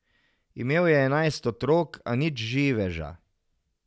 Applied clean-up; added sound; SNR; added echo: none; none; none; none.